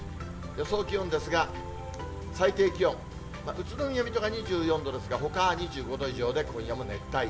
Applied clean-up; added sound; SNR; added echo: none; Idling / Car; 12 dB; reverberation time 0.5 s.